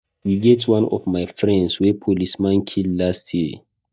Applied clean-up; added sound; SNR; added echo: neural mask model DeepFilterNet 3.